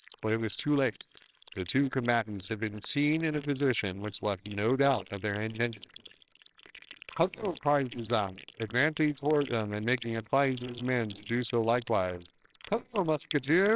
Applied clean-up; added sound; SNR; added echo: neural separator model SepFormer WHAMR!.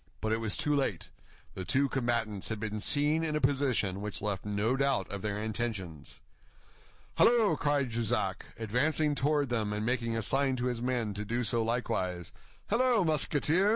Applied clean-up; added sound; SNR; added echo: none; none; none; none.